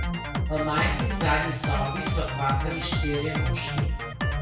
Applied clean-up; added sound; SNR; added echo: none; Drum kit; -2 dB; reverberation time 0.6 s.